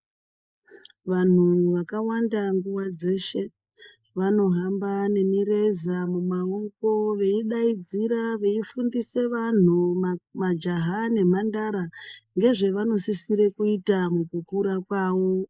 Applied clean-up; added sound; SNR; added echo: neural mask model Resemble Enhance denoiser.